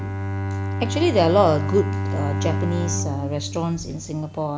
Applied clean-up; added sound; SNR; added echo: none; Bowed string instrument; 2 dB; none.